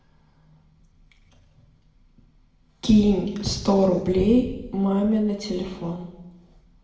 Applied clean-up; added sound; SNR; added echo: none; none; none; reverberation time 0.8 s.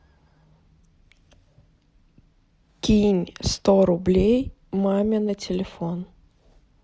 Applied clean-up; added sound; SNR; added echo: none; none; none; none.